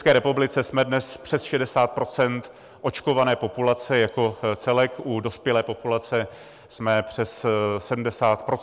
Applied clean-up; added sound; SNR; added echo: none; none; none; none.